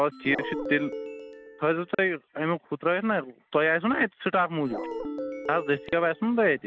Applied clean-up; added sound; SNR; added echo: none; Bark + Ringtone; 9 dB; none.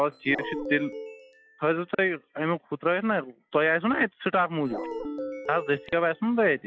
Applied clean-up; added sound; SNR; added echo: classical method log-MMSE.